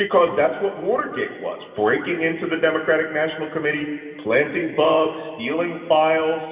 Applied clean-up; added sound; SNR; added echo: none; none; none; reverberation time 2.5 s.